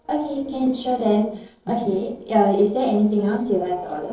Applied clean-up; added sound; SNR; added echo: neural separator model SepFormer DNS4.